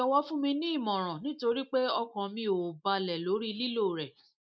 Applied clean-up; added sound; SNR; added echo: neural mask model Resemble Enhance denoiser.